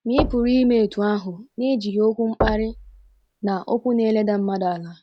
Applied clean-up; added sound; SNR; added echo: none; Knock / Wood / Percussion; 9 dB; none.